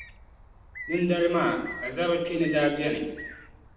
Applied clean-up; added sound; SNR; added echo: none; Bird; 15 dB; reverberation time 0.9 s.